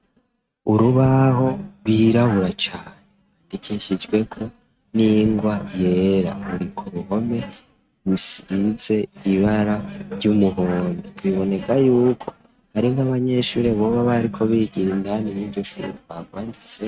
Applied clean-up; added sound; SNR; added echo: neural mask model RNNoise.